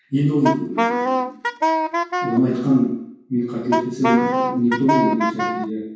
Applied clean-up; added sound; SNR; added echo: none; Wind instrument, woodwind instrument; 0 dB; reverberation time 0.6 s.